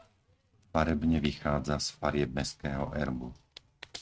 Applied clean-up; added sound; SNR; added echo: neural mask model RNNoise.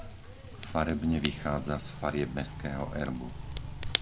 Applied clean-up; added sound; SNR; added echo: none; Fire / Rain; 3 dB; none.